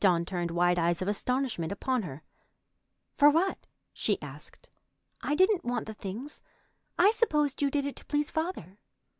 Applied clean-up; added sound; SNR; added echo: none; none; none; none.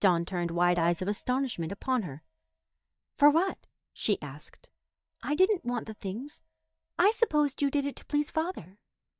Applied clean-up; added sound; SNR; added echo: neural mask model DeepFilterNet 3.